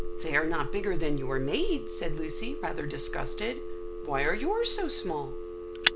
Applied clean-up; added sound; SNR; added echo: none; Fire + Telephone; 6 dB; none.